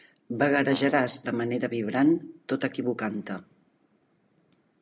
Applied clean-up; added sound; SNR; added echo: none; Brass instrument; 19 dB; none.